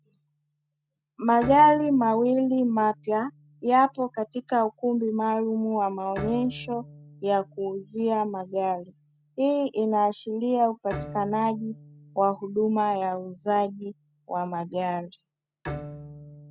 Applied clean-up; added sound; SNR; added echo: none; Bowed string instrument; 18 dB; none.